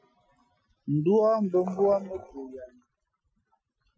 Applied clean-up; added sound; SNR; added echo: classical method Wiener filter.